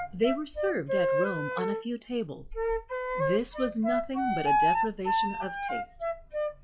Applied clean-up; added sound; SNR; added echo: classical method log-MMSE.